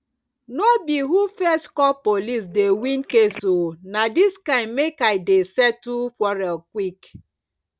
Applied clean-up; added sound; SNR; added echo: none; Telephone; 19 dB; none.